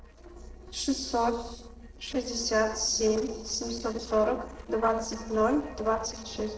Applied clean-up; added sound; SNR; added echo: neural separator model SepFormer DNS4.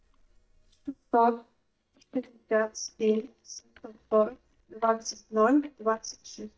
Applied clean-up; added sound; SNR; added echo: neural mask model DeepFilterNet 3.